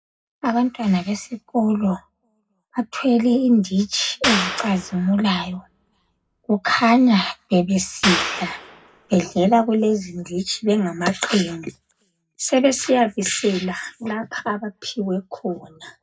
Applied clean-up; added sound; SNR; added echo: none; Clapping; 8 dB; reverberation time 0.2 s.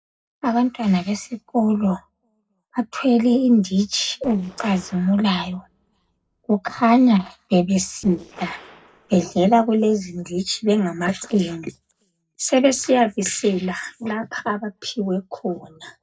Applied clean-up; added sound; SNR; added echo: neural separator model SepFormer DNS4.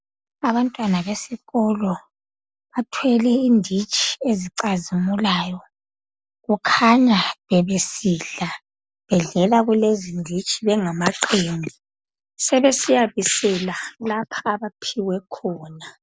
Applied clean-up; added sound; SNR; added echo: none; none; none; none.